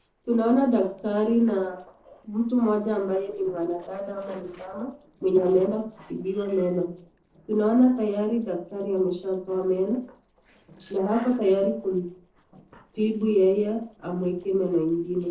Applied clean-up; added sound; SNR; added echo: neural separator model SepFormer DNS4.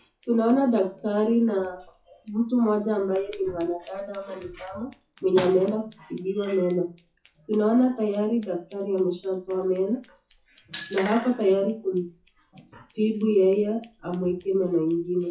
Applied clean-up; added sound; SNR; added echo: classical method WPE with log-MMSE.